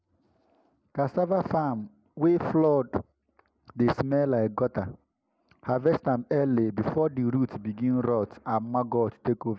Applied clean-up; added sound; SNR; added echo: none; none; none; none.